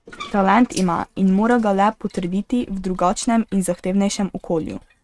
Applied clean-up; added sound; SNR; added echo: neural mask model RNNoise.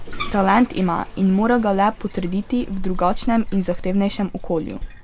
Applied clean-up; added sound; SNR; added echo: none; Bathtub (filling or washing); 8 dB; none.